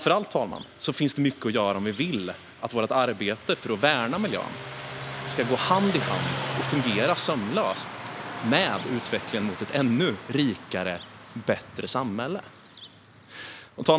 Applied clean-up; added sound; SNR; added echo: none; Car passing by; 10 dB; none.